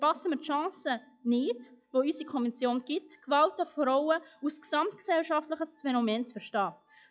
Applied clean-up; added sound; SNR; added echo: classical method log-MMSE.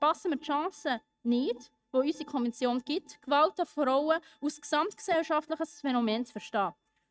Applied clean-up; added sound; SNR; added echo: neural mask model RNNoise.